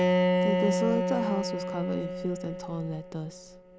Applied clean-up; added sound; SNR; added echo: none; Bowed string instrument; -4 dB; none.